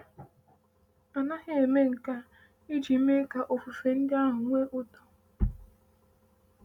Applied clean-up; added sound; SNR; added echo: none; none; none; none.